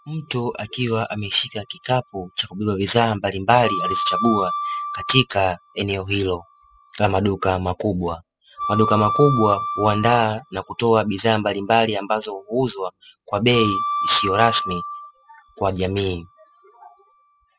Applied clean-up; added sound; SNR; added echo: classical method spectral subtraction.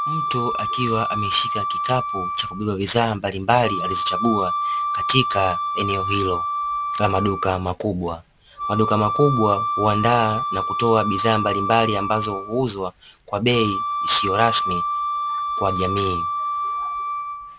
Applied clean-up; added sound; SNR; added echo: none; Wind instrument, woodwind instrument; 2 dB; none.